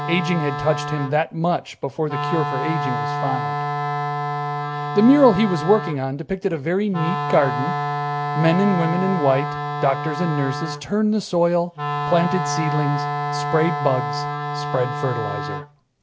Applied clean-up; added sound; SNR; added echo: none; Wind instrument, woodwind instrument; 4 dB; none.